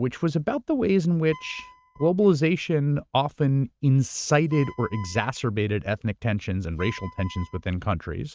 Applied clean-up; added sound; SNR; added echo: neural mask model RNNoise.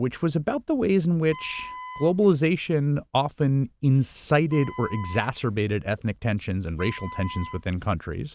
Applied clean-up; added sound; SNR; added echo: none; Wind instrument, woodwind instrument; 17 dB; none.